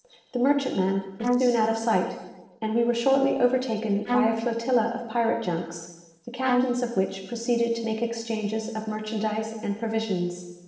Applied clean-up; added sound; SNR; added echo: neural separator model SepFormer DNS4.